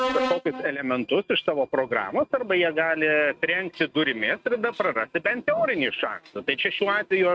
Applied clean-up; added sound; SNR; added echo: neural mask model RNNoise.